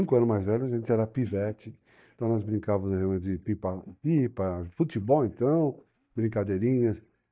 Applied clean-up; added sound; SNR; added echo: neural mask model DeepFilterNet 3.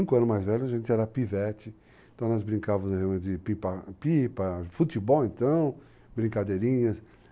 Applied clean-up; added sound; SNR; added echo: none; none; none; none.